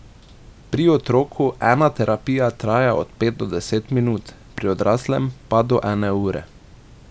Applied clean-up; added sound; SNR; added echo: none; none; none; none.